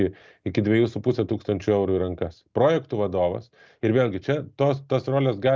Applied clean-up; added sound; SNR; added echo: none; none; none; none.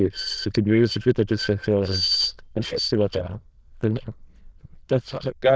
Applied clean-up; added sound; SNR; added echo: neural diffusion model UNIVERSE++.